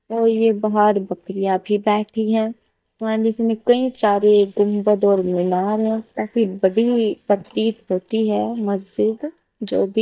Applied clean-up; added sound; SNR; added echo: neural mask model DeepFilterNet 3.